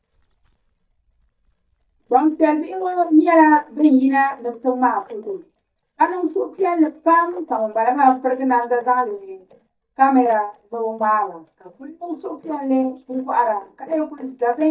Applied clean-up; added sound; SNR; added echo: neural mask model DeepFilterNet 3.